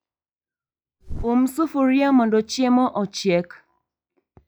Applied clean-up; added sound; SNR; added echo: classical method log-MMSE.